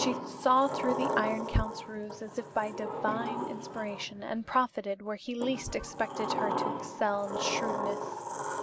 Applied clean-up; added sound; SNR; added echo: none; Sliding door; 3 dB; none.